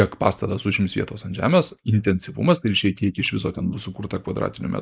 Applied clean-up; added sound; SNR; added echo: neural mask model Resemble Enhance denoiser.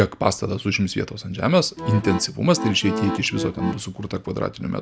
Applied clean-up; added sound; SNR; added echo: none; Accordion; 6 dB; none.